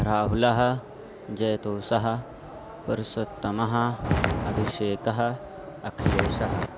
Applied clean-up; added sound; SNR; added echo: none; Walk, footsteps; -2 dB; none.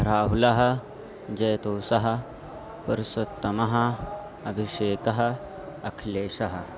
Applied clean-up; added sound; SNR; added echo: none; none; none; none.